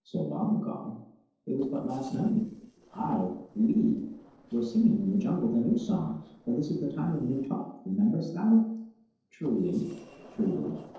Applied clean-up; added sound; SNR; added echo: neural separator model SepFormer DNS4.